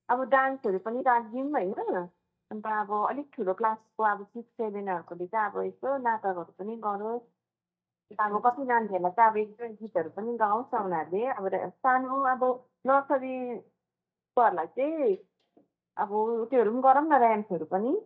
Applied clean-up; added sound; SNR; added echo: neural mask model DeepFilterNet 3.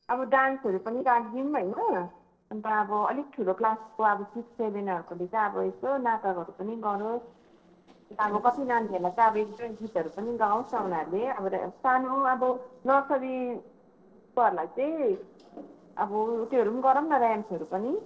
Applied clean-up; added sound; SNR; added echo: neural separator model SepFormer DNS4.